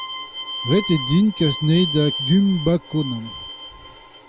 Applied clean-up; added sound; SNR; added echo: none; Bowed string instrument; 9 dB; none.